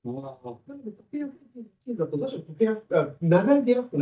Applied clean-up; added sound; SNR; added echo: neural mask model DeepFilterNet 3.